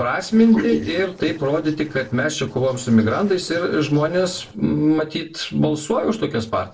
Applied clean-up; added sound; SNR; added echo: neural separator model SepFormer DNS4.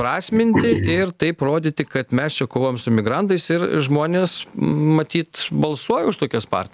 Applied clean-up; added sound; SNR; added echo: none; none; none; none.